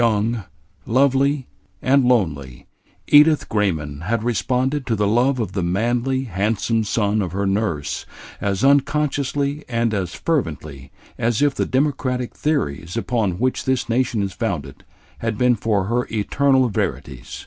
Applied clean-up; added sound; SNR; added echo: none; none; none; none.